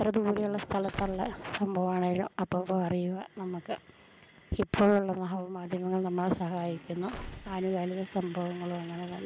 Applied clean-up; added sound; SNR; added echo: none; Slam; 15 dB; none.